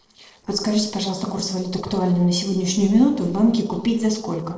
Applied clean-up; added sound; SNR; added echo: neural separator model SepFormer DNS4.